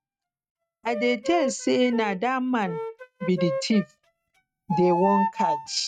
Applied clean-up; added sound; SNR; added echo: neural mask model RNNoise.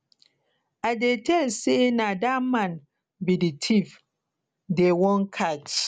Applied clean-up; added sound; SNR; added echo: none; none; none; none.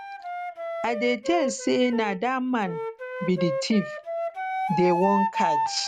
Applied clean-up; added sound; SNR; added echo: none; Wind instrument, woodwind instrument; 3 dB; none.